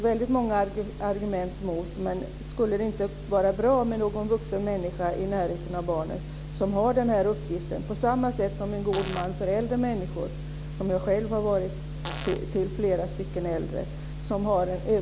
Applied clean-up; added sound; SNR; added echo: none; Fart; 11 dB; none.